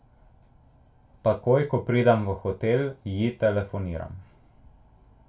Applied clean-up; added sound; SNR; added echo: none; none; none; reverberation time 0.2 s.